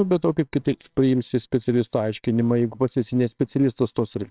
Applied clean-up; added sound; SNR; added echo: neural separator model SepFormer WHAMR!.